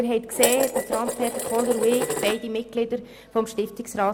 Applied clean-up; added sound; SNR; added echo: none; Dishes, pots, and pans; 3 dB; none.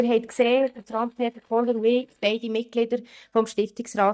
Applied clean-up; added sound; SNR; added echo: neural mask model DeepFilterNet 3.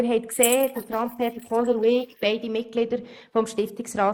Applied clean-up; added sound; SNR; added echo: neural mask model Resemble Enhance denoiser.